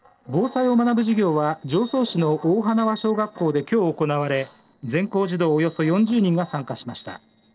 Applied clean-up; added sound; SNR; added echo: neural separator model SepFormer DNS4.